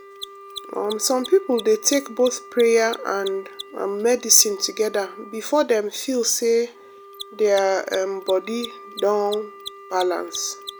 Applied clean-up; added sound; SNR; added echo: none; Wind instrument, woodwind instrument + Mechanisms; 17 dB; none.